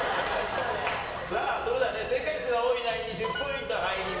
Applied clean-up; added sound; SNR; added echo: none; none; none; reverberation time 1.2 s.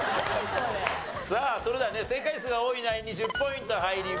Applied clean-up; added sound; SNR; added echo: none; none; none; none.